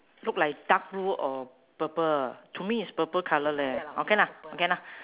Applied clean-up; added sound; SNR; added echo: none; none; none; none.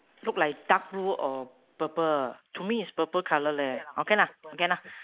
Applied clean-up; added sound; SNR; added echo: neural mask model Resemble Enhance denoiser.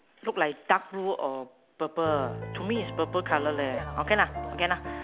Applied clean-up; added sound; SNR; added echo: none; Piano; 8 dB; none.